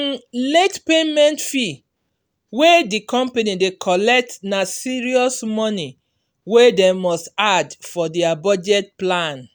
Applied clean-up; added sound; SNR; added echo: none; none; none; none.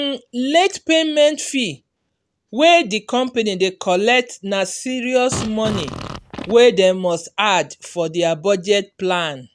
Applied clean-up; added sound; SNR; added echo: none; Fart; 10 dB; none.